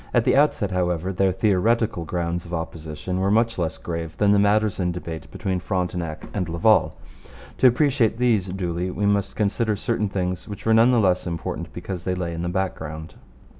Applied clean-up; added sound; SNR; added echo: none; none; none; none.